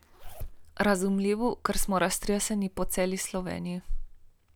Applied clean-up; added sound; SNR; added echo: none; Zipper (clothing); 13 dB; none.